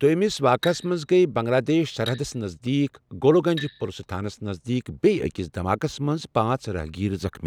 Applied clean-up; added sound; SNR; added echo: none; Glass; 19 dB; none.